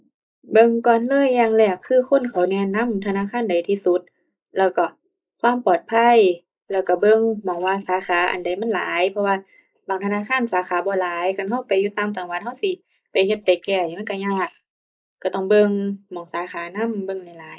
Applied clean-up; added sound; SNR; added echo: neural mask model Resemble Enhance denoiser.